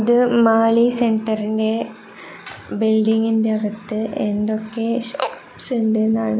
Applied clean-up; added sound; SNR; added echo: none; none; none; none.